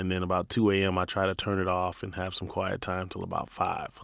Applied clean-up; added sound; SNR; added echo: none; none; none; none.